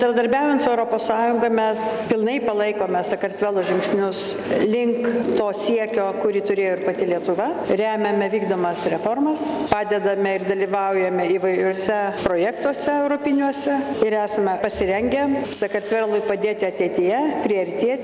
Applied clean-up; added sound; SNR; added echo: none; none; none; none.